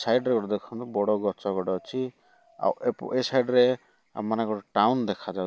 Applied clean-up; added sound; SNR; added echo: none; none; none; none.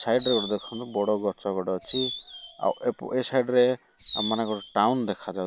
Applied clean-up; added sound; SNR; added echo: none; Fireworks; 8 dB; none.